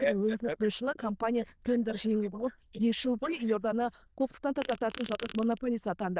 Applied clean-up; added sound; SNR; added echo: neural diffusion model UNIVERSE++.